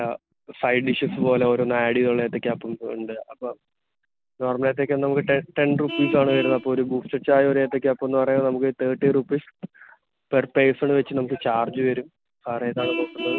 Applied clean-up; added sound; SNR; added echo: none; Vehicle horn, car horn, honking; 15 dB; none.